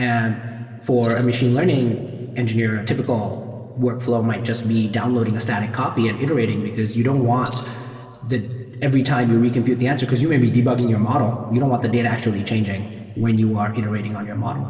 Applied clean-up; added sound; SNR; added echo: neural separator model SepFormer DNS4.